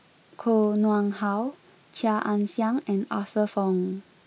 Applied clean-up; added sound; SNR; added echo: none; none; none; none.